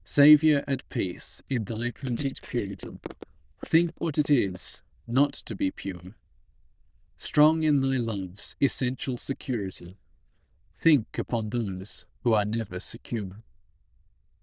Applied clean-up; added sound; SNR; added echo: neural diffusion model UNIVERSE++.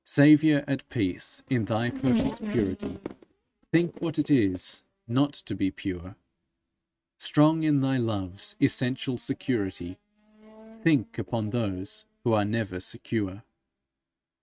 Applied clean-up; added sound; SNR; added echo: neural mask model RNNoise.